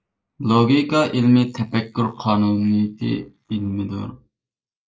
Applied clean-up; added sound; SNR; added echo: neural mask model Resemble Enhance denoiser.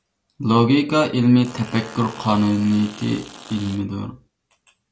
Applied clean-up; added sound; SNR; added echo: none; Fart; 19 dB; none.